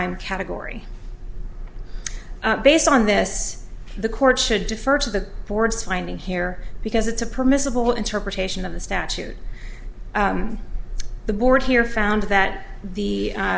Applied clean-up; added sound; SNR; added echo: none; none; none; none.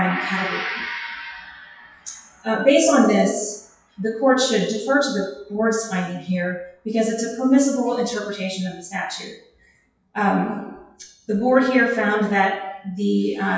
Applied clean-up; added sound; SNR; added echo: classical method WPE with log-MMSE.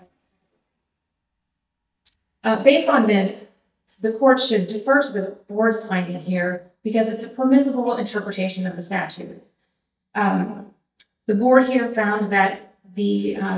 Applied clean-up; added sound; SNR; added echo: neural mask model DeepFilterNet 3.